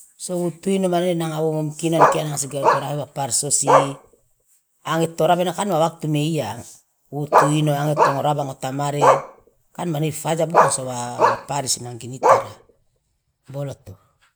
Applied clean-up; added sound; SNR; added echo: none; Bark; -3 dB; none.